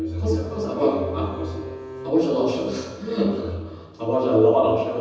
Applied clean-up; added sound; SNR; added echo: none; Bowed string instrument; 15 dB; reverberation time 1.1 s.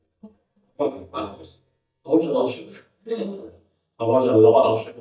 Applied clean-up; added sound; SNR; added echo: neural mask model DeepFilterNet 3.